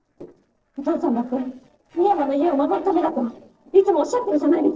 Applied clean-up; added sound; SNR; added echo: neural separator model SepFormer DNS4.